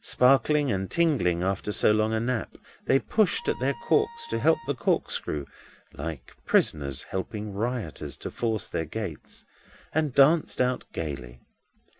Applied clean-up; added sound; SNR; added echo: none; Wind instrument, woodwind instrument; 19 dB; none.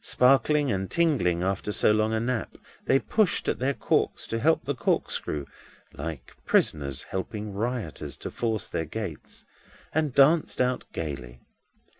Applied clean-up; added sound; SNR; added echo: none; none; none; none.